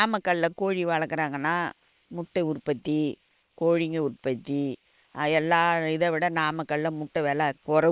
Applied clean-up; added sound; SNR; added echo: neural separator model SepFormer WHAM!.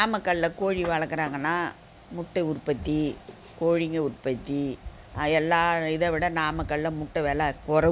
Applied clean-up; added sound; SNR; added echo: none; none; none; none.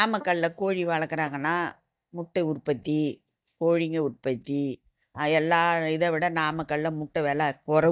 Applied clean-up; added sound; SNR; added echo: neural mask model DeepFilterNet 3.